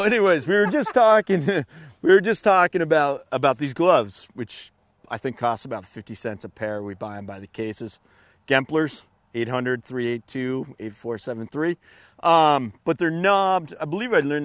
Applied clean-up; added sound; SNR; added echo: none; none; none; none.